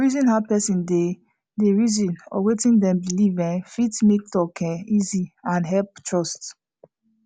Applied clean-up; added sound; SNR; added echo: none; none; none; none.